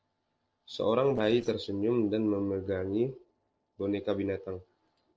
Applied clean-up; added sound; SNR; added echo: neural separator model SepFormer DNS4.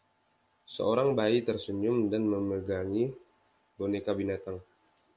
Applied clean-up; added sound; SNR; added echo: none; none; none; none.